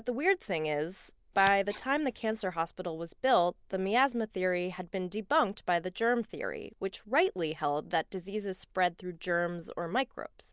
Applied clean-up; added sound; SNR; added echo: none; Scissors; 17 dB; none.